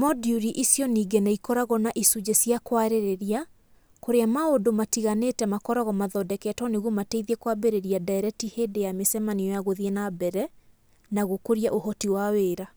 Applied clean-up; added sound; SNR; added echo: none; none; none; none.